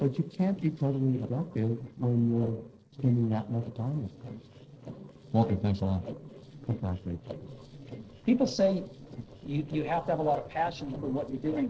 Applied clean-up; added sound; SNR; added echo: neural separator model SepFormer DNS4.